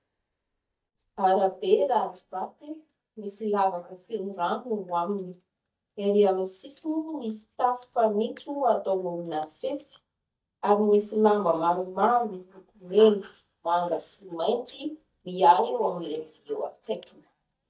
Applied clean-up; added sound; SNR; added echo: neural mask model DeepFilterNet 3.